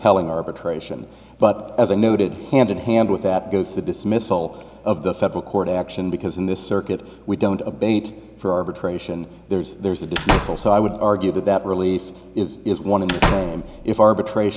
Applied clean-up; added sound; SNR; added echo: none; Slam / Wood; 6 dB; none.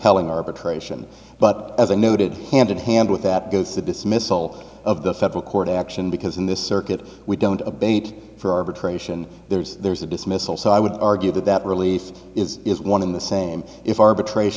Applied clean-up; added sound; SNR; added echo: none; none; none; none.